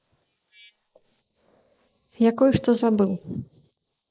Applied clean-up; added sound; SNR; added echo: neural mask model Resemble Enhance denoiser.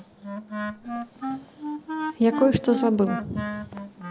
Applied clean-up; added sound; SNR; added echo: none; Wind instrument, woodwind instrument; 6 dB; none.